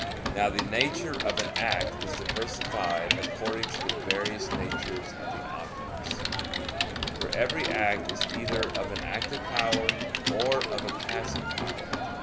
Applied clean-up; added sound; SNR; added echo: none; Crowd + Typing; -1 dB; none.